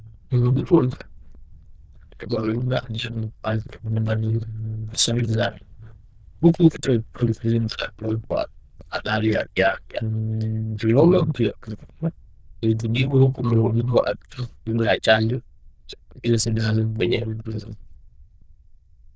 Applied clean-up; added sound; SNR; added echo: neural diffusion model UNIVERSE++.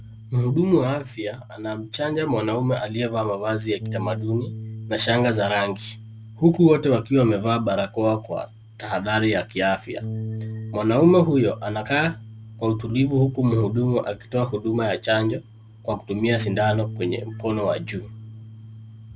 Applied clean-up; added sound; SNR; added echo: none; Bass guitar; 13 dB; none.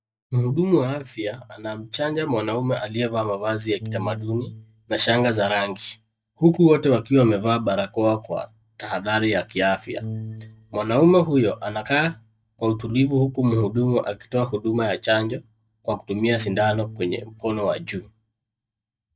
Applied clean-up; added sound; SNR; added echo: neural mask model DeepFilterNet 3.